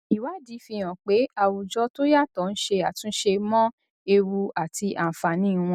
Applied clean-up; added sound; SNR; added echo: none; none; none; none.